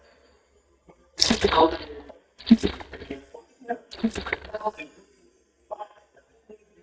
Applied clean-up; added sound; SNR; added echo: neural mask model DeepFilterNet 3.